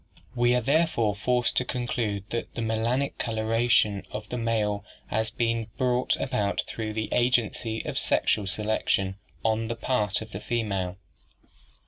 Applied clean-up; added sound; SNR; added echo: none; none; none; none.